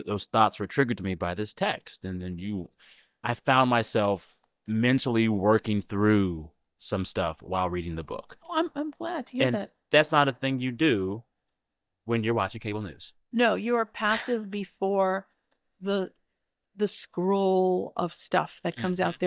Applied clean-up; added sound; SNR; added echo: neural mask model DeepFilterNet 3.